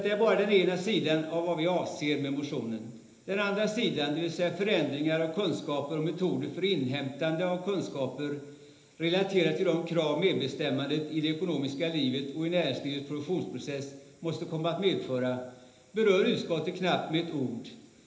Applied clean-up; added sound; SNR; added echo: none; none; none; reverberation time 1.0 s.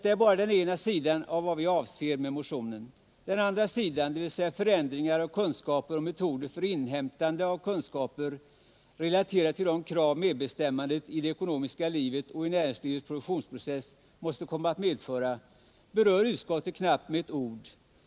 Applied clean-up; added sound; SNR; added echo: none; none; none; none.